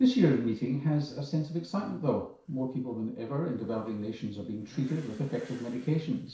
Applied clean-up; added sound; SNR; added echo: neural separator model SepFormer DNS4.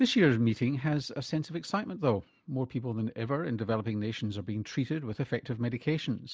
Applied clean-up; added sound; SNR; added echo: none; none; none; none.